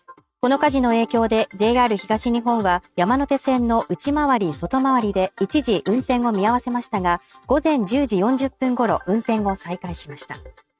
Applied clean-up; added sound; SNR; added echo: neural mask model RNNoise.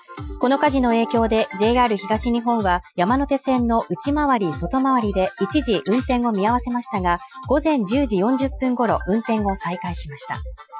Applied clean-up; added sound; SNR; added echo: classical method Wiener filter.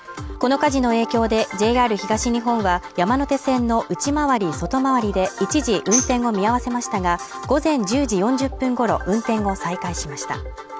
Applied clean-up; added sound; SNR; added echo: none; Tambourine; 8 dB; none.